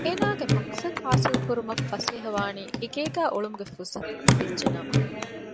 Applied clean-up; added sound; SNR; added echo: none; Hands / Wood; -3 dB; none.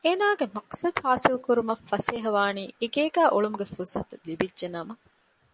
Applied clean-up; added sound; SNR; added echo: none; none; none; none.